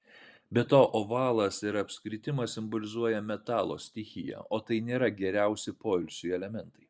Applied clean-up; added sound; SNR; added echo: none; none; none; none.